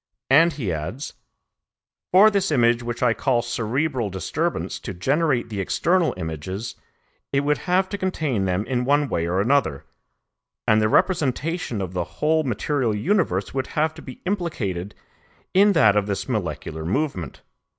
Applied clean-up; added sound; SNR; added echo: none; none; none; none.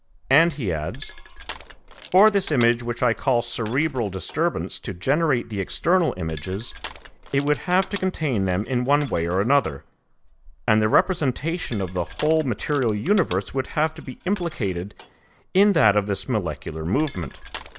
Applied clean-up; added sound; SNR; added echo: none; Crushing; 16 dB; none.